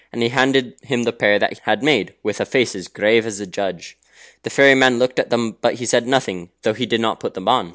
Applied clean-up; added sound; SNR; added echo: none; none; none; none.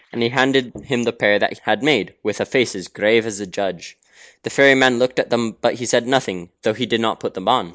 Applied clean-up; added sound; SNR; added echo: neural mask model Resemble Enhance denoiser.